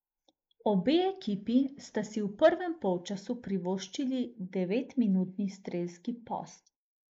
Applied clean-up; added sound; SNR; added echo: neural mask model Resemble Enhance denoiser.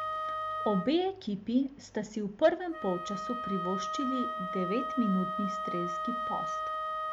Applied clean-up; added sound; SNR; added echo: none; Wind instrument, woodwind instrument; 3 dB; none.